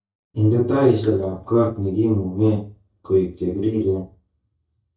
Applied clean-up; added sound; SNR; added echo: neural mask model DeepFilterNet 3.